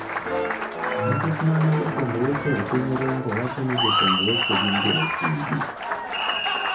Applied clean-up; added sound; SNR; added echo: none; Applause; -1 dB; reverberation time 0.3 s.